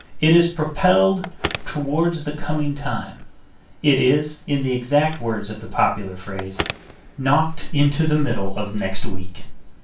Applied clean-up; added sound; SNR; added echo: none; Telephone; 17 dB; reverberation time 0.2 s.